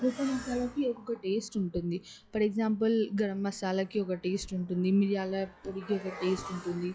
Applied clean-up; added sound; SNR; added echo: classical method log-MMSE.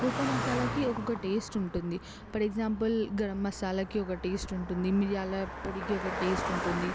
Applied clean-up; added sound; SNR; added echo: none; Car passing by; 6 dB; none.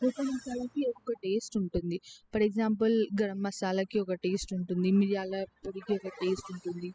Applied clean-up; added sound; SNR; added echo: classical method spectral subtraction.